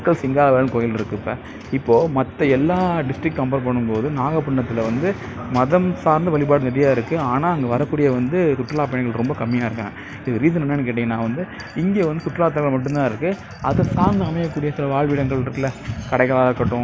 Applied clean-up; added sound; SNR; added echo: none; none; none; none.